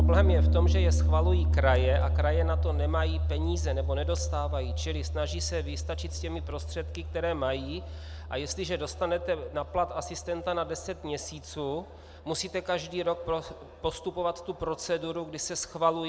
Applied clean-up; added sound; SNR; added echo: none; Piano; -2 dB; none.